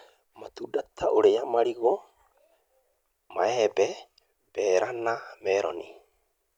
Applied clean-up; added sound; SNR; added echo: none; none; none; none.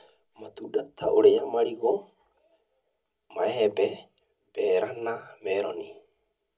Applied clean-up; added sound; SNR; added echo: none; none; none; reverberation time 0.4 s.